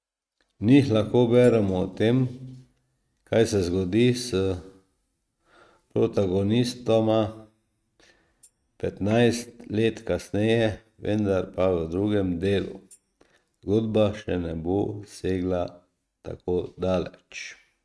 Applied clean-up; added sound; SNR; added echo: neural mask model RNNoise.